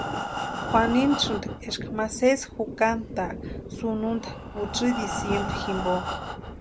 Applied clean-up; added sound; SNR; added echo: none; Breathing + Thunder; 5 dB; none.